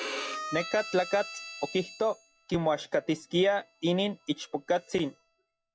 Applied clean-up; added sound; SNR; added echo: classical method log-MMSE.